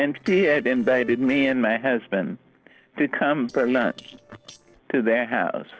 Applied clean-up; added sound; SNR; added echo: neural separator model SepFormer DNS4.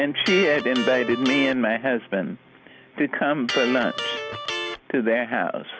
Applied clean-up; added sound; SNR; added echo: none; Electric guitar; 7 dB; none.